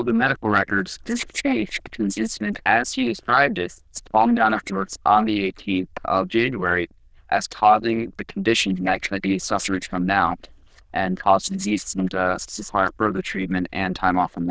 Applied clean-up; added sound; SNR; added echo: neural diffusion model UNIVERSE++.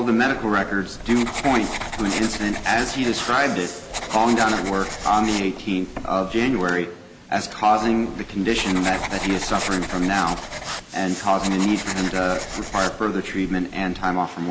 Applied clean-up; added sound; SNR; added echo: none; Writing; 10 dB; none.